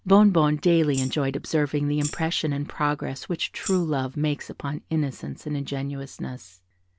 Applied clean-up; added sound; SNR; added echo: none; Tambourine; 14 dB; none.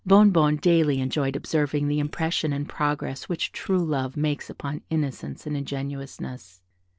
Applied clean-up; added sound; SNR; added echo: neural separator model SepFormer DNS4.